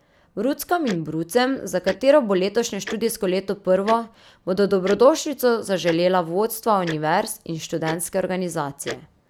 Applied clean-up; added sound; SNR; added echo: none; Tick-tock; 19 dB; none.